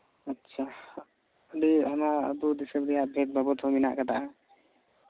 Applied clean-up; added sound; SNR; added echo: none; none; none; none.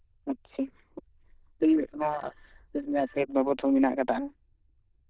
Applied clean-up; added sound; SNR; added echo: neural diffusion model UNIVERSE++.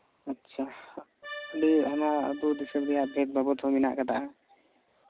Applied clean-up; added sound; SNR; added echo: none; Accordion; 15 dB; none.